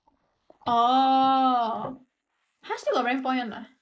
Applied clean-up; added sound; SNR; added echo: neural mask model Resemble Enhance denoiser.